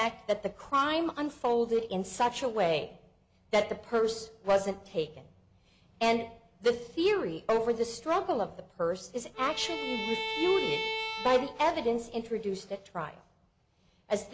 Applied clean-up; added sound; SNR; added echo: none; Bowed string instrument; 6 dB; none.